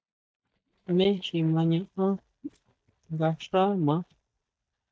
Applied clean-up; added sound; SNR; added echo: neural mask model DeepFilterNet 3.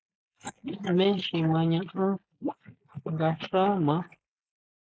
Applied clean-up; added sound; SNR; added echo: neural mask model Resemble Enhance denoiser.